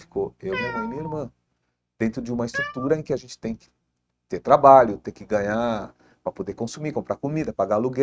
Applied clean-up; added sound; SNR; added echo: neural mask model RNNoise.